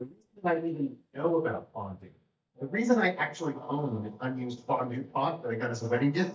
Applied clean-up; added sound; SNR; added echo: neural mask model DeepFilterNet 3.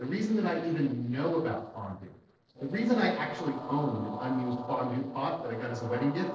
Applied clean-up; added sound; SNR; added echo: neural separator model SepFormer DNS4.